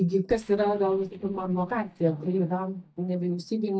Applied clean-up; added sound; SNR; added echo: neural mask model DeepFilterNet 3.